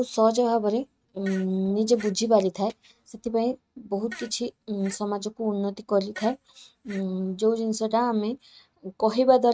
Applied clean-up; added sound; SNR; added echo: neural mask model RNNoise.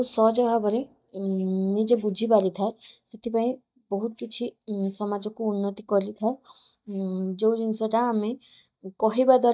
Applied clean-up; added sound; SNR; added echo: neural mask model DeepFilterNet 3.